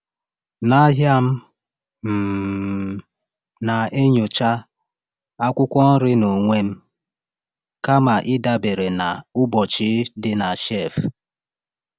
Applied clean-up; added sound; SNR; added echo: none; none; none; none.